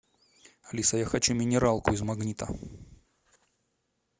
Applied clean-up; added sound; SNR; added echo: none; none; none; none.